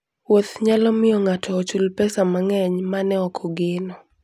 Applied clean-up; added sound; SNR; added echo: none; none; none; none.